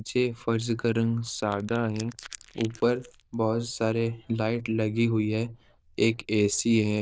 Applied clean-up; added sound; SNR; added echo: neural diffusion model UNIVERSE++.